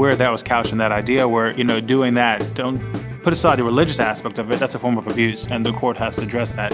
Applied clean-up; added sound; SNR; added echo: none; Guitar / Drum; 9 dB; none.